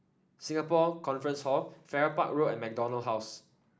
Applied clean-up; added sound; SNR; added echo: none; none; none; none.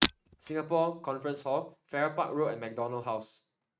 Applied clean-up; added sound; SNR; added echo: neural mask model RNNoise.